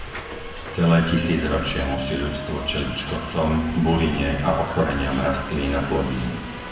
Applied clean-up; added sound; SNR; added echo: none; Subway, metro, underground; 11 dB; reverberation time 1.0 s.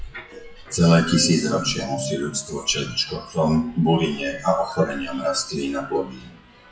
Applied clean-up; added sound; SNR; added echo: classical method WPE with log-MMSE.